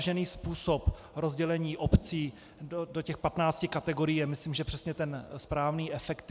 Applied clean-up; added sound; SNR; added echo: none; none; none; none.